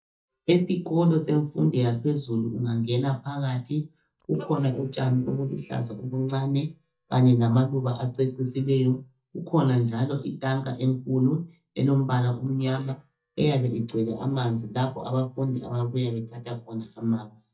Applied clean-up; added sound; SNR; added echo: neural mask model DeepFilterNet 3.